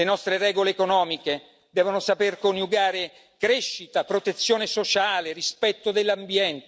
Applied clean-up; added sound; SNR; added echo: none; none; none; none.